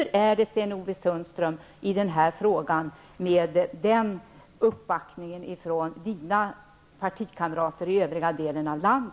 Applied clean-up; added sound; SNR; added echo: none; none; none; none.